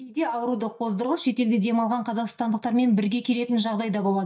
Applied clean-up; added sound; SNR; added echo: neural mask model DeepFilterNet 3.